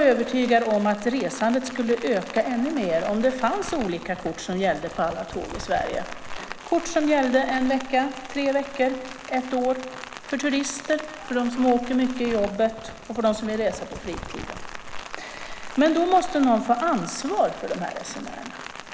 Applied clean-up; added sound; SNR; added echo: none; Rain; 13 dB; none.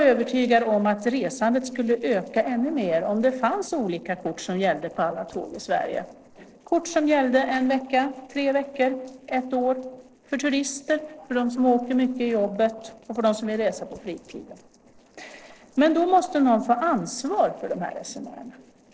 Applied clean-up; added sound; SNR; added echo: neural separator model SepFormer DNS4.